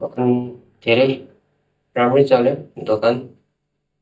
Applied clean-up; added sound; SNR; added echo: neural mask model DeepFilterNet 3.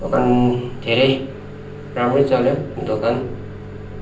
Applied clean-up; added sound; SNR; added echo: none; Microwave oven; 11 dB; reverberation time 0.6 s.